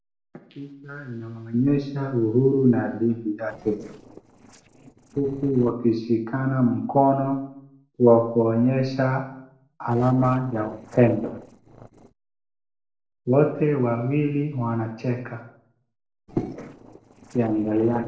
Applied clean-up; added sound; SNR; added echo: neural separator model SepFormer DNS4.